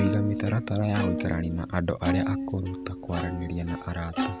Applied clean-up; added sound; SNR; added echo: none; Plucked string instrument; 3 dB; none.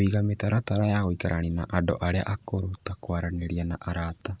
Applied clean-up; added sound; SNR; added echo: none; none; none; none.